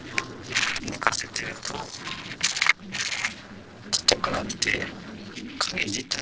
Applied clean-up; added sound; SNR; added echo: neural separator model SepFormer DNS4.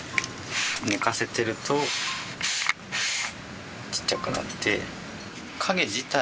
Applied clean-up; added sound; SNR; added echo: none; Marimba, xylophone + Shatter; 18 dB; none.